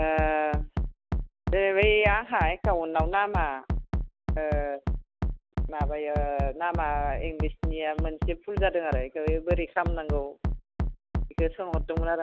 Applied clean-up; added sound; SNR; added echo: none; Bass drum; 1 dB; none.